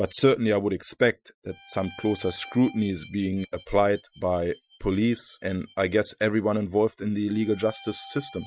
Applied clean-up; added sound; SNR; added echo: classical method Wiener filter.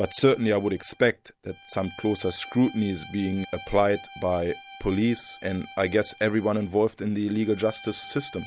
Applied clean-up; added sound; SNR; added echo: none; Bowed string instrument; 20 dB; none.